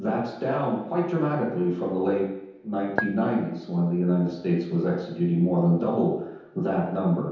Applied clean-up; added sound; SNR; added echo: none; Chink, clink; 6 dB; reverberation time 0.9 s.